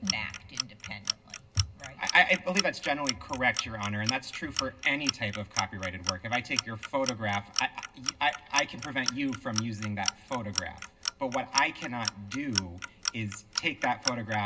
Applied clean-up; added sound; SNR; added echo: none; Clock; 5 dB; reverberation time 0.2 s.